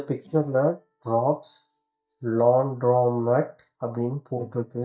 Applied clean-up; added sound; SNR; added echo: neural mask model DeepFilterNet 3.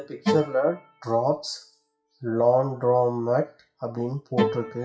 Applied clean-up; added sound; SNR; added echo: classical method WPE with log-MMSE.